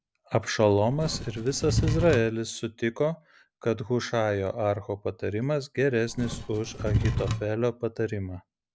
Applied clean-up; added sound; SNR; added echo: none; Wood / Tools; 2 dB; none.